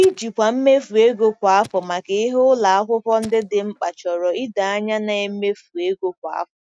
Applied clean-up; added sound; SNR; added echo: neural mask model RNNoise.